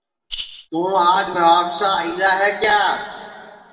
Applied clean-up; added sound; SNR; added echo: neural separator model SepFormer DNS4.